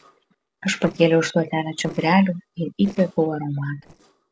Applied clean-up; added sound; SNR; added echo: neural separator model SepFormer DNS4.